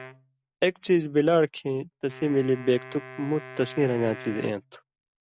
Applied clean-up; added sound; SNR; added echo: none; Wind instrument, woodwind instrument; 18 dB; none.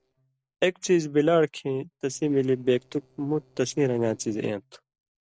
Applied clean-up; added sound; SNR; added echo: neural separator model SepFormer DNS4.